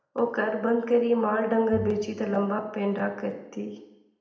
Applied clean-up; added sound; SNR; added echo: none; Bowed string instrument; 15 dB; reverberation time 0.8 s.